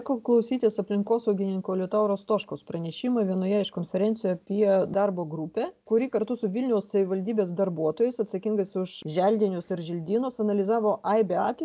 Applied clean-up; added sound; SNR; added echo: none; none; none; none.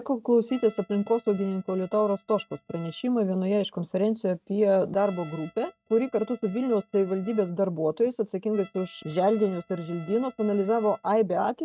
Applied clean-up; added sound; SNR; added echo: neural mask model RNNoise.